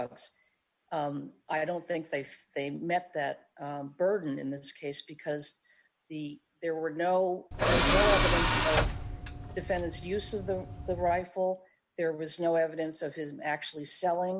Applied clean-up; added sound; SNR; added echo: none; Tools; -4 dB; none.